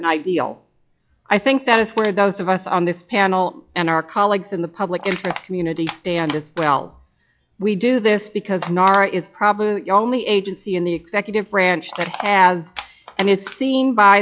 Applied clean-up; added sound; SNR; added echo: classical method log-MMSE.